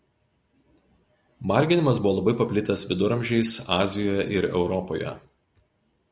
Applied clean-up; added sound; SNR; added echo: none; none; none; none.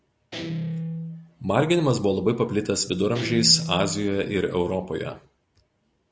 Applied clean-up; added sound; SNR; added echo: none; Guitar; 10 dB; none.